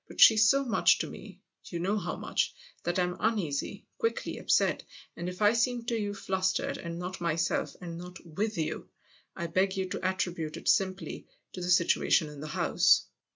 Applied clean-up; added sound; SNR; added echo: none; none; none; none.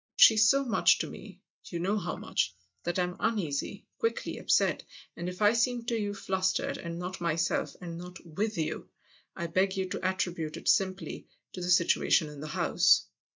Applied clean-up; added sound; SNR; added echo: neural mask model DeepFilterNet 3.